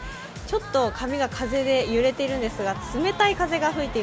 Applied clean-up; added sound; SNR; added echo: none; none; none; none.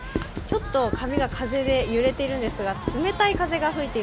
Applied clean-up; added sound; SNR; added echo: none; Writing; 7 dB; none.